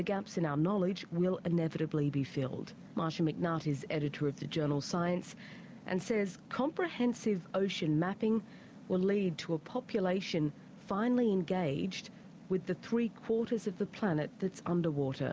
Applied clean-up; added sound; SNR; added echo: none; none; none; none.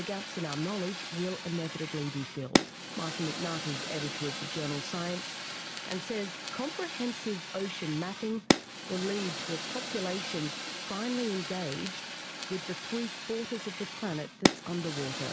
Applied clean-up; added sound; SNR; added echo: none; Fire; 0 dB; none.